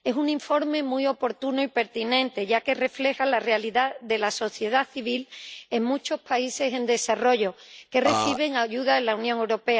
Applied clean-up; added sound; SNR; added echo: none; Burping, eructation; -1 dB; none.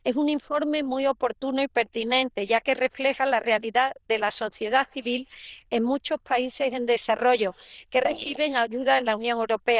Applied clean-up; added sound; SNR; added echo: neural diffusion model UNIVERSE++.